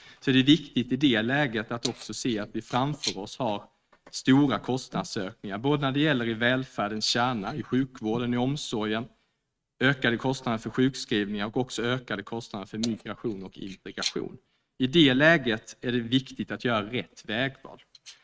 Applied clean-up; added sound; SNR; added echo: neural mask model RNNoise.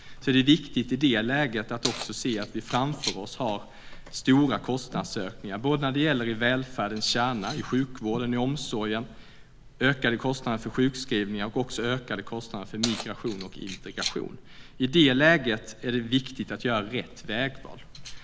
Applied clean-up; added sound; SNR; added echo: none; Keys jangling; 13 dB; none.